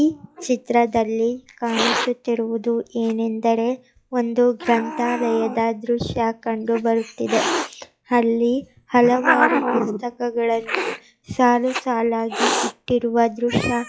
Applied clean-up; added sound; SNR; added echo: classical method log-MMSE.